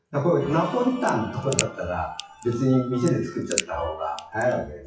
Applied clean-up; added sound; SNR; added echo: classical method WPE with log-MMSE.